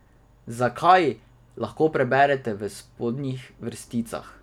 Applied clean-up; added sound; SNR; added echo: none; none; none; none.